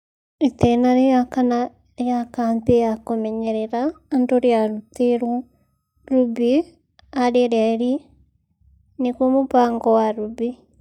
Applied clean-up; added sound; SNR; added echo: neural mask model DeepFilterNet 3.